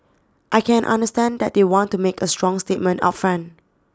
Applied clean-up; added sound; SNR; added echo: none; none; none; none.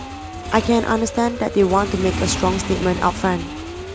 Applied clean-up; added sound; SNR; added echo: none; Motorcycle / Engine + Siren; 7 dB; none.